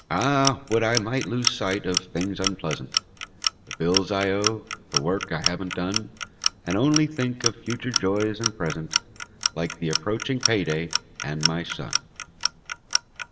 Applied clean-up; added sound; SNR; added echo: none; Clock; 3 dB; reverberation time 2.0 s.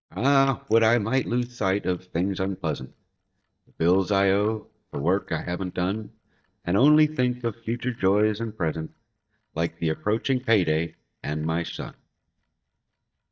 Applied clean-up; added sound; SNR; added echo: neural mask model DeepFilterNet 3.